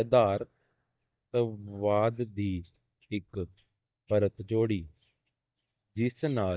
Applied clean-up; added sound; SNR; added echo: neural mask model DeepFilterNet 3.